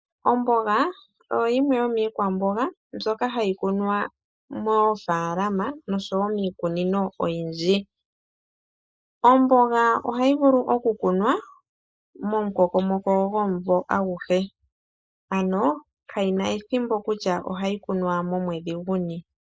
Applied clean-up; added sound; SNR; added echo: neural mask model Resemble Enhance denoiser.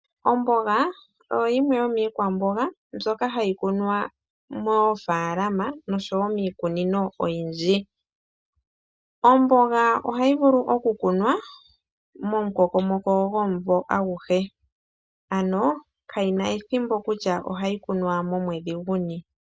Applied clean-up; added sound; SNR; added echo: none; none; none; none.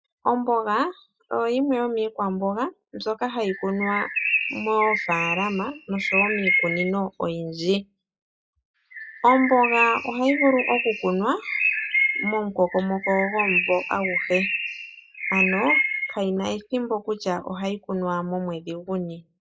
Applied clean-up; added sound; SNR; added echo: classical method log-MMSE.